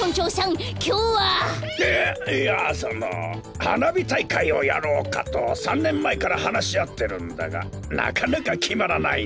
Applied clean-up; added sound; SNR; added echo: none; none; none; none.